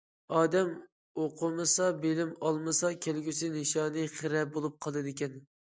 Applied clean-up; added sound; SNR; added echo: none; none; none; none.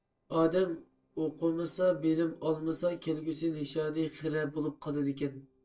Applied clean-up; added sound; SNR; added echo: neural separator model SepFormer DNS4.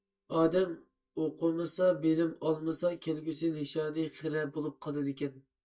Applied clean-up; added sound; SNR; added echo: neural mask model DeepFilterNet 3.